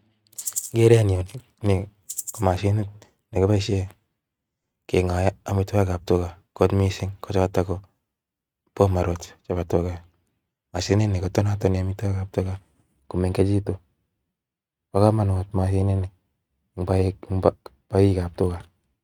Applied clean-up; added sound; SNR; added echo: neural mask model RNNoise.